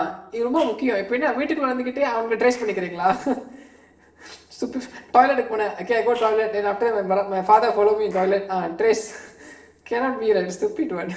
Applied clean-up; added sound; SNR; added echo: neural separator model SepFormer DNS4.